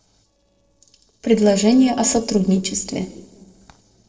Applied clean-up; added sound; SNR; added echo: neural separator model SepFormer DNS4.